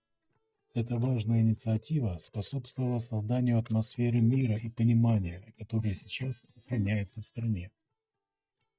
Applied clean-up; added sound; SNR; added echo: neural mask model DeepFilterNet 3.